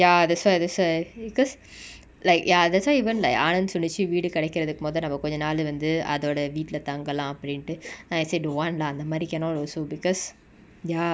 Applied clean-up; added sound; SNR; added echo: none; none; none; none.